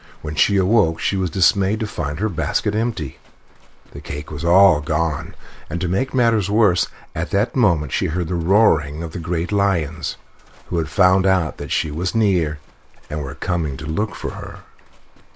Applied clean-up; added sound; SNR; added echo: none; Livestock, farm animals, working animals; 20 dB; none.